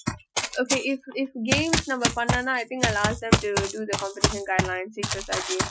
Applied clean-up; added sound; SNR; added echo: classical method Wiener filter.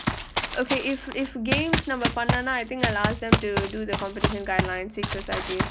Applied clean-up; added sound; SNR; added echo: none; Run; -2 dB; none.